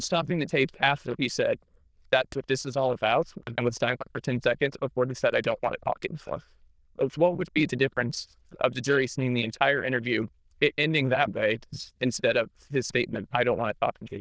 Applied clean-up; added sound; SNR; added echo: neural diffusion model UNIVERSE++.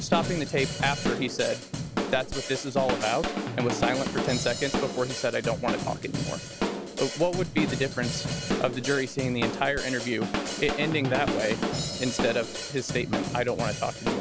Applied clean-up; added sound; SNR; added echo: none; Drum / Drum kit; 2 dB; none.